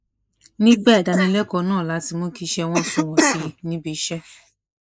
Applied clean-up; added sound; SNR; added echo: neural mask model Resemble Enhance denoiser.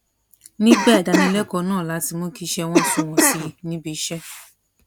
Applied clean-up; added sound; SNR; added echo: none; Cough; -1 dB; none.